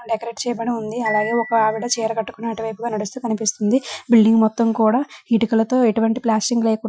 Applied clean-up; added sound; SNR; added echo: classical method Wiener filter.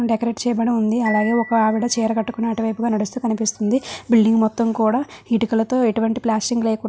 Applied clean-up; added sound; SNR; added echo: none; Marimba, xylophone; 19 dB; none.